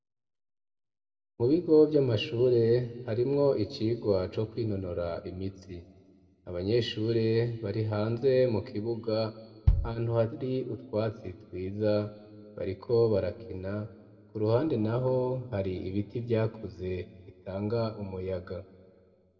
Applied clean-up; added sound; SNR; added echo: none; Bass drum; 3 dB; reverberation time 1.6 s.